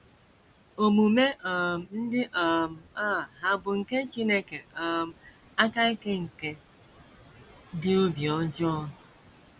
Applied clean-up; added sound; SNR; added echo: none; none; none; none.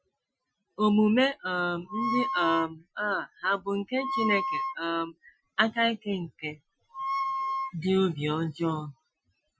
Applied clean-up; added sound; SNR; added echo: classical method Wiener filter.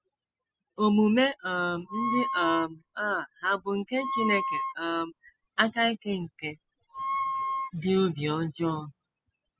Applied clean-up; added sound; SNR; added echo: classical method spectral subtraction.